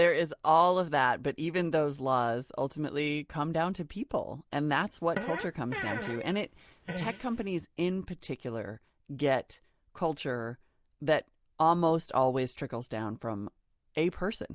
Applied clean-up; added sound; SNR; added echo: none; Fart; 9 dB; none.